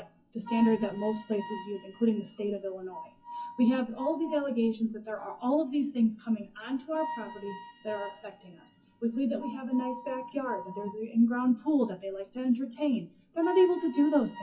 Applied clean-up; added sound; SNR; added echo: classical method WPE with log-MMSE.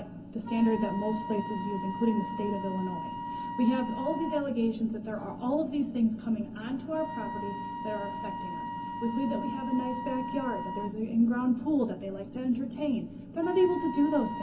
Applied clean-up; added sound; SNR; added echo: none; Wind instrument, woodwind instrument; 9 dB; reverberation time 0.4 s.